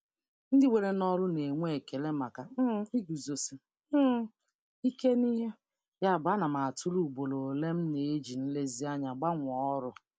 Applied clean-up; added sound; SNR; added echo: none; none; none; none.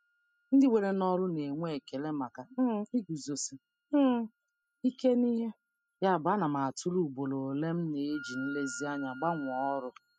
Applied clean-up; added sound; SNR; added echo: classical method spectral subtraction.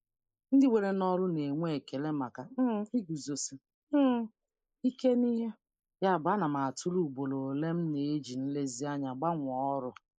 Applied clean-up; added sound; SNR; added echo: neural mask model Resemble Enhance denoiser.